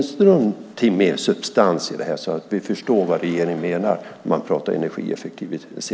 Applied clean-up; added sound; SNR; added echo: none; none; none; none.